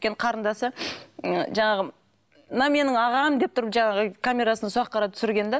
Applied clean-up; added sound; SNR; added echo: none; none; none; none.